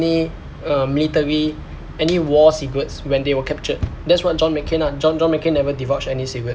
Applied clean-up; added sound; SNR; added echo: none; none; none; none.